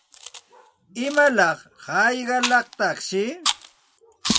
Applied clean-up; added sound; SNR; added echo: none; Chewing, mastication; 7 dB; none.